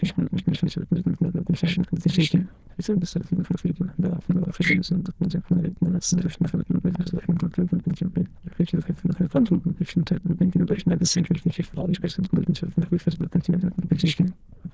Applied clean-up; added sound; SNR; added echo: neural diffusion model UNIVERSE++.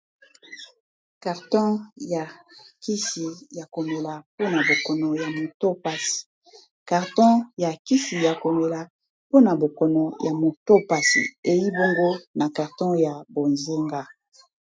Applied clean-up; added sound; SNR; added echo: none; none; none; none.